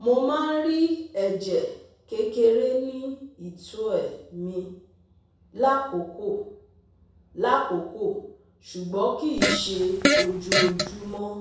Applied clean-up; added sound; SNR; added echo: none; Fart; -2 dB; reverberation time 0.7 s.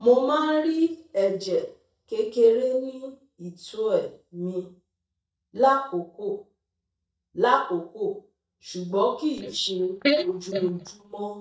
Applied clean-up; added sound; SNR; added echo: neural mask model DeepFilterNet 3.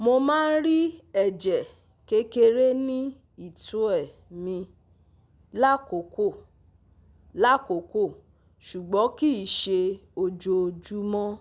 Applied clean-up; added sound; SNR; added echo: none; none; none; none.